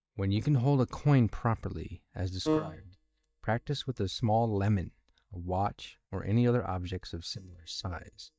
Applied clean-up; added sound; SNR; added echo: neural mask model DeepFilterNet 3.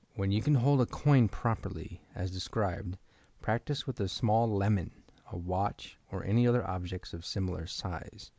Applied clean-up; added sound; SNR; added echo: none; none; none; none.